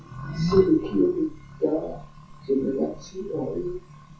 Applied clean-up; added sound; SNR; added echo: classical method WPE with log-MMSE.